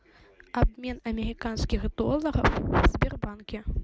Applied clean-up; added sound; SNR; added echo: none; none; none; none.